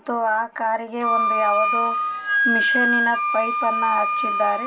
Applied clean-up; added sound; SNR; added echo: none; Wind instrument, woodwind instrument; -2 dB; reverberation time 0.2 s.